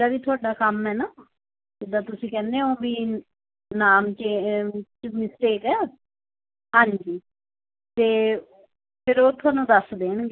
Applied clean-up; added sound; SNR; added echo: none; none; none; none.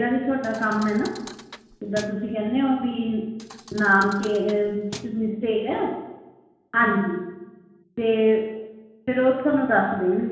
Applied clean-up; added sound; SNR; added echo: none; Thump, thud; 18 dB; reverberation time 1.1 s.